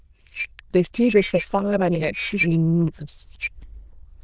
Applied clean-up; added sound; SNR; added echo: neural diffusion model UNIVERSE++.